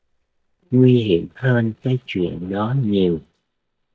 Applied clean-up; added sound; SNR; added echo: neural mask model DeepFilterNet 3.